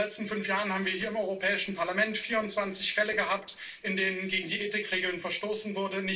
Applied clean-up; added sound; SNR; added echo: neural separator model SepFormer DNS4.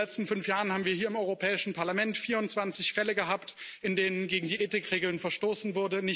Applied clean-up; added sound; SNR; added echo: none; none; none; none.